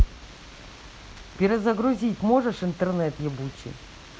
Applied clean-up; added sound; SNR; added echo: none; none; none; none.